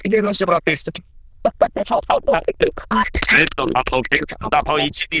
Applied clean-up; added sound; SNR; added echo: neural diffusion model UNIVERSE++.